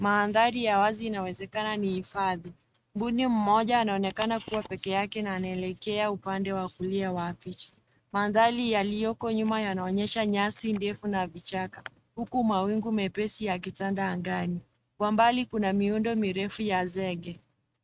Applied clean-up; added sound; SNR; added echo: neural mask model RNNoise.